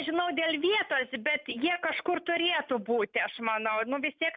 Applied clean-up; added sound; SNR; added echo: none; none; none; none.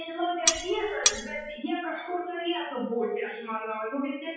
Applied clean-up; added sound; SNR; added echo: classical method WPE with log-MMSE.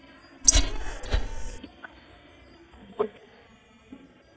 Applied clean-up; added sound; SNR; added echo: neural mask model DeepFilterNet 3.